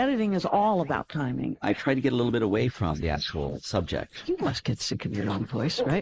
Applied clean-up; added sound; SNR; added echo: neural mask model Resemble Enhance denoiser.